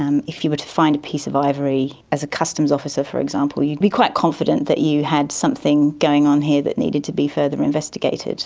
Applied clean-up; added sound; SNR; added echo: none; none; none; none.